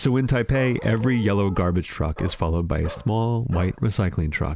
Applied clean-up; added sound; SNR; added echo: none; Bark; 19 dB; none.